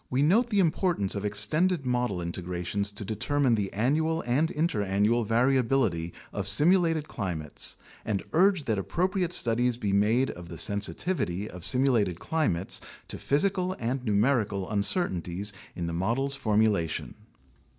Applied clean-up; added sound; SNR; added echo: none; none; none; none.